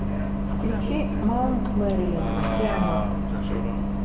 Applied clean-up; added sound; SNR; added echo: none; Bus; -4 dB; reverberation time 1.5 s.